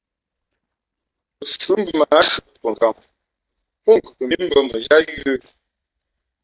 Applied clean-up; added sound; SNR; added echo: neural mask model DeepFilterNet 3.